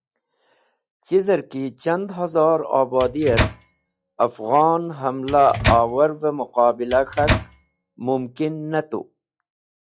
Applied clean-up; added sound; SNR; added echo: classical method log-MMSE.